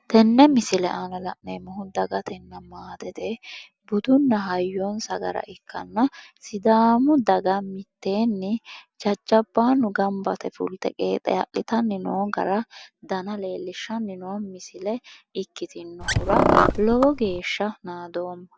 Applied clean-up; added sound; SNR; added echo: none; Car; -2 dB; none.